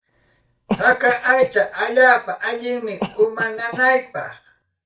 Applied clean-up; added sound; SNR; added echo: neural mask model DeepFilterNet 3.